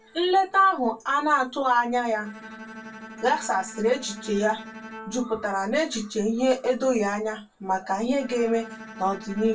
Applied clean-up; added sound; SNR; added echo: none; Bowed string instrument; 19 dB; reverberation time 0.2 s.